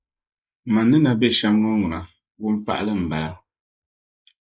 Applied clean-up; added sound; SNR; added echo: neural mask model Resemble Enhance denoiser.